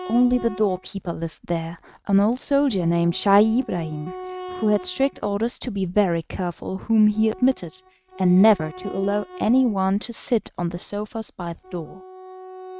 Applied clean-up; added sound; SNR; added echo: neural mask model RNNoise.